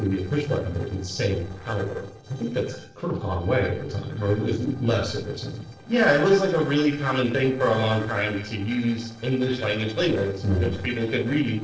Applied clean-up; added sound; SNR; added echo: neural separator model SepFormer DNS4.